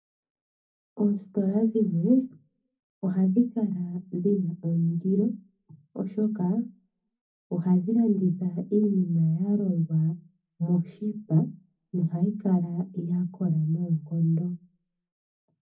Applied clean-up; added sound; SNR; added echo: none; none; none; reverberation time 0.4 s.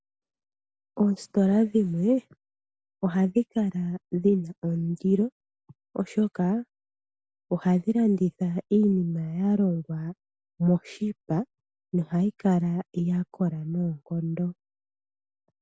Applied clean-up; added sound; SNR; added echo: none; none; none; none.